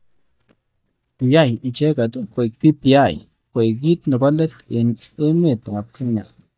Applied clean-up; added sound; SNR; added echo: neural mask model DeepFilterNet 3.